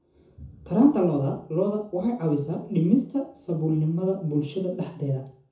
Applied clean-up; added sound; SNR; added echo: none; none; none; reverberation time 0.7 s.